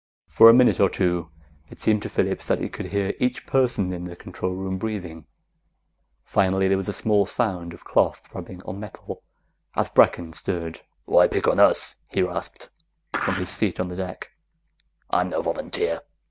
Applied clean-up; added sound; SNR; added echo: none; Skateboard; 6 dB; none.